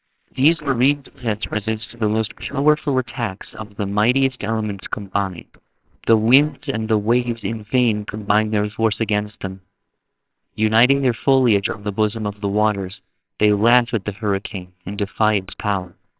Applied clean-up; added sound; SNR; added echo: neural separator model SepFormer WHAMR!.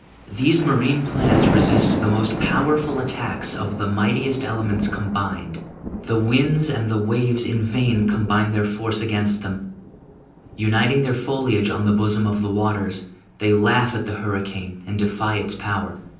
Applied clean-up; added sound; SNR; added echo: none; Thunder; 7 dB; reverberation time 0.6 s.